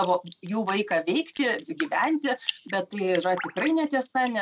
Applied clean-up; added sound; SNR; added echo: neural mask model RNNoise.